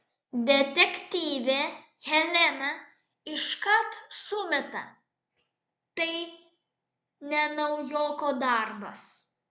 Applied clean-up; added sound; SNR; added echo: none; none; none; none.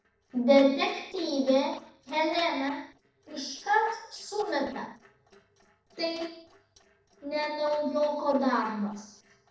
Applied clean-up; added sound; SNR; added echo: neural separator model SepFormer DNS4.